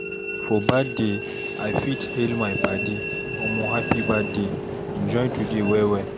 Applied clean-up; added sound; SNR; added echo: none; Train + Telephone; 4 dB; none.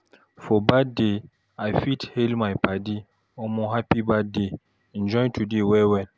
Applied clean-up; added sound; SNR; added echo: none; none; none; none.